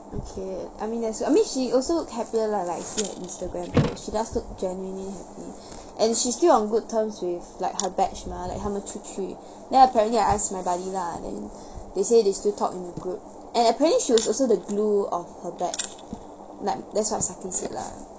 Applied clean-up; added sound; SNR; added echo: none; Thump, thud; 5 dB; none.